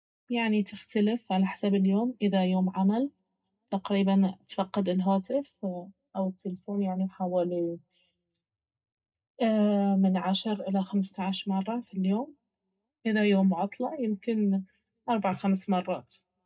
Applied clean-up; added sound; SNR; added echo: none; none; none; reverberation time 0.2 s.